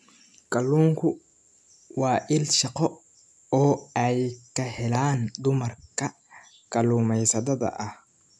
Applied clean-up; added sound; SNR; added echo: none; none; none; none.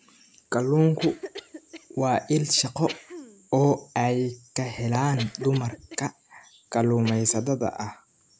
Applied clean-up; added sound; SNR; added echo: none; Cough; 17 dB; none.